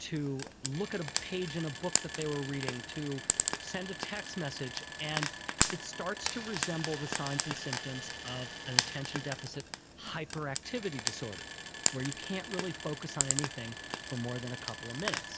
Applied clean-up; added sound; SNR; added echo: none; Frying (food); -2 dB; none.